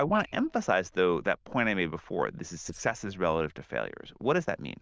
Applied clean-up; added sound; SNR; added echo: neural diffusion model UNIVERSE++.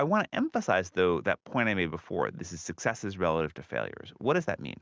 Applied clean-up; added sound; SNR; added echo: none; none; none; none.